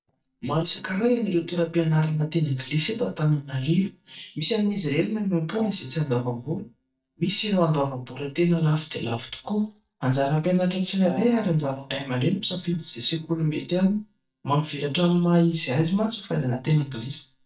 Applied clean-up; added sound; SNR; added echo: neural mask model DeepFilterNet 3.